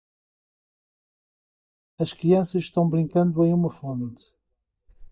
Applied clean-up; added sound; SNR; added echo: neural mask model DeepFilterNet 3.